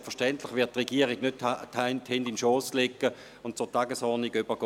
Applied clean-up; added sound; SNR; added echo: none; none; none; none.